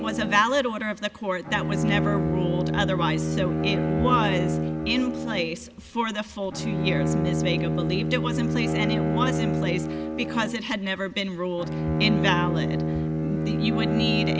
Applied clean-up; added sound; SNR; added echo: none; Bowed string instrument; -2 dB; none.